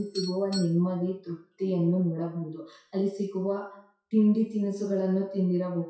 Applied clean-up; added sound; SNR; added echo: classical method WPE with log-MMSE.